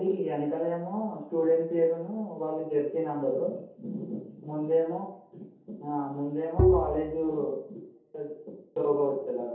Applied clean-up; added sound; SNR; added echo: none; Bowed string instrument; -4 dB; reverberation time 0.7 s.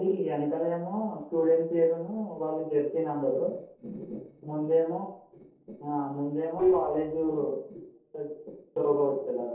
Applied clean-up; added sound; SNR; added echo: neural separator model SepFormer DNS4.